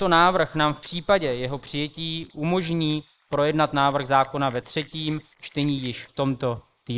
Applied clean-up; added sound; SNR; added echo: neural mask model Resemble Enhance denoiser.